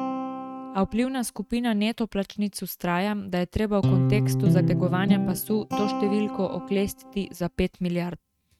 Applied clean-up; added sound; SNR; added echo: neural mask model RNNoise.